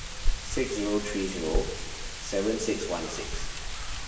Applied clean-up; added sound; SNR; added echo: none; Wind; -1 dB; reverberation time 1.3 s.